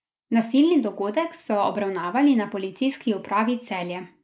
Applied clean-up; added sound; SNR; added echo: neural mask model Resemble Enhance denoiser.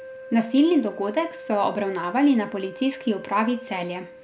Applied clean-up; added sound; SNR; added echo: none; Wind instrument, woodwind instrument; 16 dB; none.